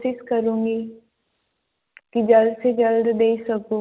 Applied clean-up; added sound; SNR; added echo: none; none; none; none.